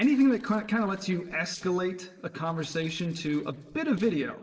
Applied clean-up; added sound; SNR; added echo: neural separator model SepFormer DNS4.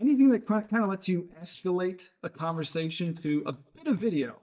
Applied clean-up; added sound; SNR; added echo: neural mask model DeepFilterNet 3.